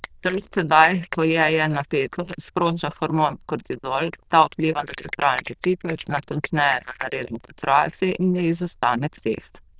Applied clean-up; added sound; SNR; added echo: neural diffusion model UNIVERSE++.